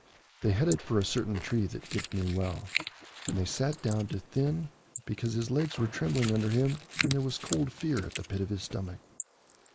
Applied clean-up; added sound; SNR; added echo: neural mask model Resemble Enhance denoiser.